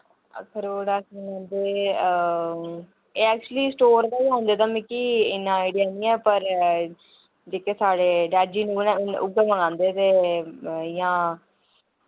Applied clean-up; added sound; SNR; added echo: none; none; none; none.